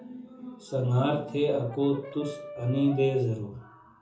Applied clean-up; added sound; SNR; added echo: none; Brass instrument; 16 dB; reverberation time 0.6 s.